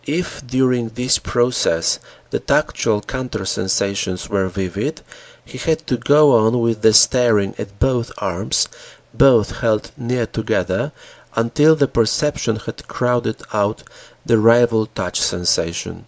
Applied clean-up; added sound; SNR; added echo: none; none; none; none.